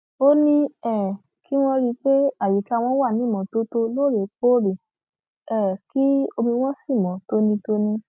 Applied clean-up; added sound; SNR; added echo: none; none; none; none.